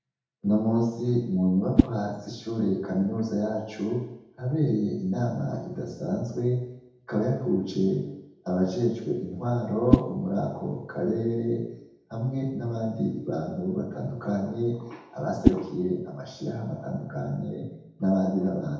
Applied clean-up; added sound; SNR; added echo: none; Whoosh, swoosh, swish; 2 dB; reverberation time 0.8 s.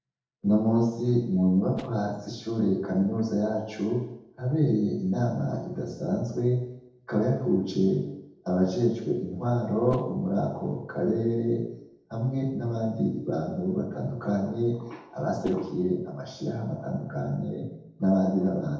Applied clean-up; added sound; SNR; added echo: neural separator model SepFormer DNS4.